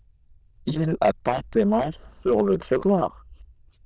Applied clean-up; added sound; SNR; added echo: neural diffusion model UNIVERSE++.